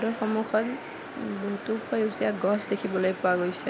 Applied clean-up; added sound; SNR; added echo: none; Wind instrument, woodwind instrument + Cheering; 20 dB; none.